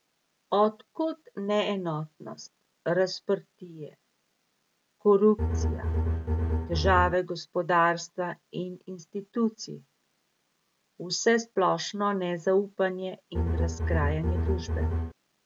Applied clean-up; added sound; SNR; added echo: none; Bowed string instrument; -2 dB; none.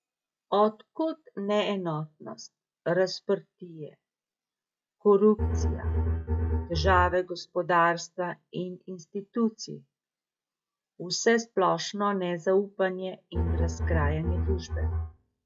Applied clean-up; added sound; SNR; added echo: classical method log-MMSE.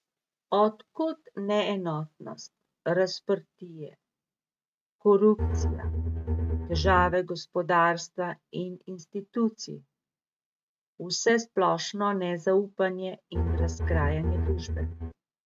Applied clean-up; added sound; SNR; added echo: neural mask model RNNoise.